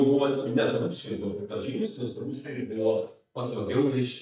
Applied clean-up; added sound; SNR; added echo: neural mask model DeepFilterNet 3.